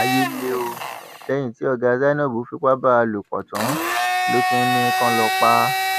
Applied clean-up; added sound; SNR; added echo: none; Domestic sounds, home sounds; 2 dB; none.